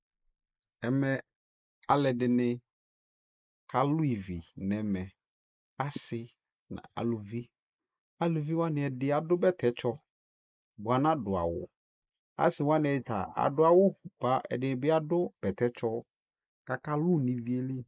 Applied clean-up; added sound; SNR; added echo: neural mask model Resemble Enhance denoiser.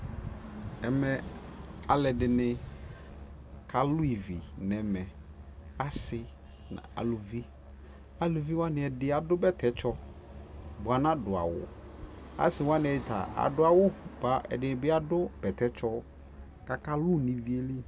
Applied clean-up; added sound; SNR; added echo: none; Musical instrument; 19 dB; none.